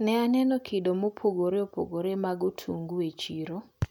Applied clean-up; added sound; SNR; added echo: none; none; none; none.